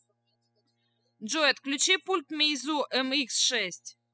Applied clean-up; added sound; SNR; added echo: classical method spectral subtraction.